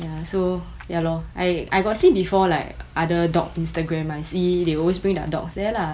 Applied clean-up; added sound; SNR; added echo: none; none; none; none.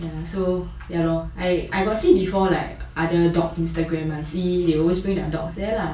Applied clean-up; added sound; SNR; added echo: none; none; none; reverberation time 0.3 s.